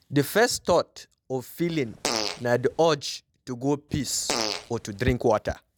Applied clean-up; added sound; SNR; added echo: none; Fart; 6 dB; none.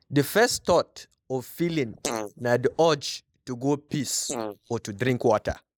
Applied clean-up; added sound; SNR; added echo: neural mask model Resemble Enhance denoiser.